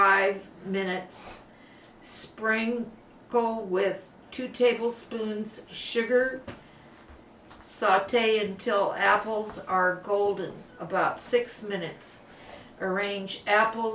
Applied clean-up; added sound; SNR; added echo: none; none; none; none.